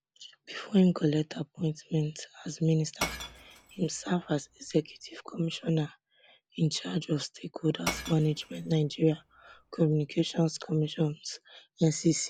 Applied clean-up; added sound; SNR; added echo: none; Shatter / Crushing; 13 dB; none.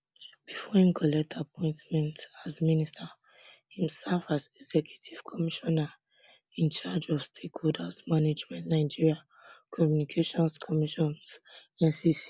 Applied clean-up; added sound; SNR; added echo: none; none; none; none.